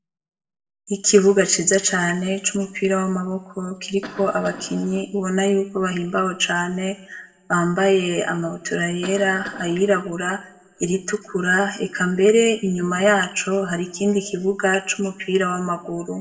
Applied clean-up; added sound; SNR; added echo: none; Cough; 16 dB; reverberation time 1.1 s.